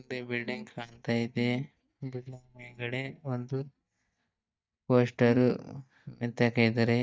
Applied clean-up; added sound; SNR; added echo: neural mask model DeepFilterNet 3.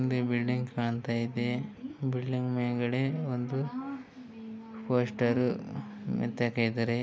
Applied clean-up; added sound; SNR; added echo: none; none; none; none.